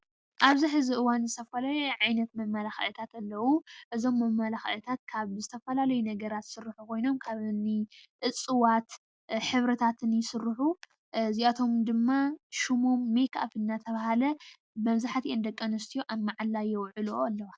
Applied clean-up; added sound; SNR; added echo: none; none; none; none.